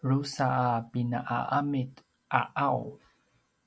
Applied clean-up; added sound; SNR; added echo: none; none; none; none.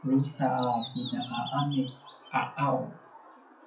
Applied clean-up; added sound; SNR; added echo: classical method WPE with log-MMSE.